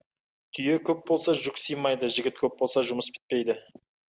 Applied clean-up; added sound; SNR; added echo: none; none; none; none.